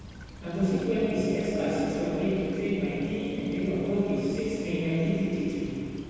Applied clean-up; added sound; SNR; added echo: none; Stream / Trickle, dribble; 16 dB; reverberation time 2.1 s.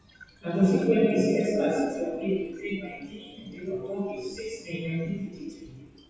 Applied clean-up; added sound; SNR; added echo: classical method WPE with log-MMSE.